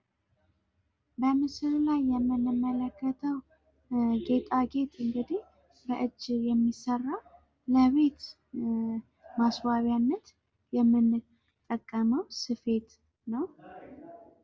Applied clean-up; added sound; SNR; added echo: none; none; none; none.